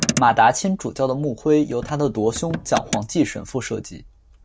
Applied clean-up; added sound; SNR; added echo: none; Motor vehicle (road); 11 dB; none.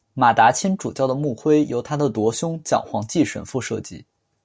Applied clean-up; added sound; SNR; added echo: none; none; none; none.